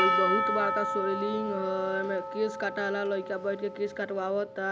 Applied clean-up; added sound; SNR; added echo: none; Percussion; 1 dB; none.